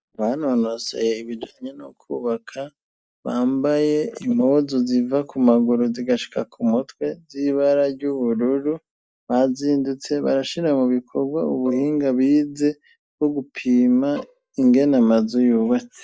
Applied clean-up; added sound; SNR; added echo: neural mask model DeepFilterNet 3.